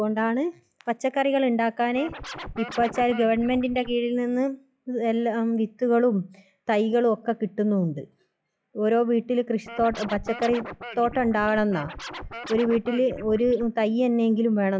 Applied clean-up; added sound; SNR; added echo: classical method log-MMSE.